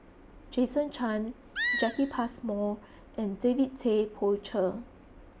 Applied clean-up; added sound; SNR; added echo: none; Animal; 4 dB; none.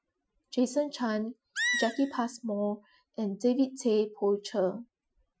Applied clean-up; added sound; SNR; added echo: classical method Wiener filter.